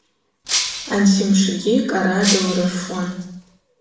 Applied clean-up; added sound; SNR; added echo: none; Shatter; 7 dB; reverberation time 0.7 s.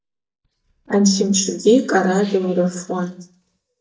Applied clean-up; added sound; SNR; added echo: neural mask model DeepFilterNet 3.